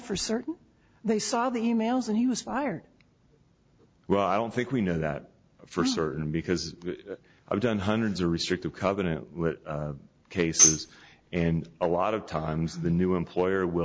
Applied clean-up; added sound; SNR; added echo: none; Tambourine; -2 dB; none.